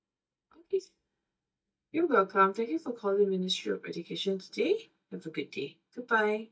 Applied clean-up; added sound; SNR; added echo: neural mask model DeepFilterNet 3.